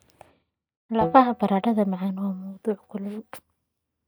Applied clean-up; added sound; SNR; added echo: neural mask model DeepFilterNet 3.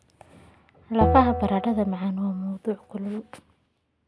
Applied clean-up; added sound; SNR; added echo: none; Bell; 3 dB; none.